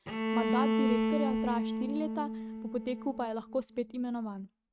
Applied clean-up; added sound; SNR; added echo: neural mask model RNNoise.